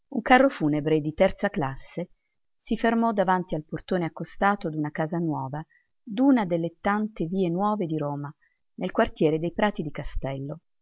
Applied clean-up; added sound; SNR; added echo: none; none; none; none.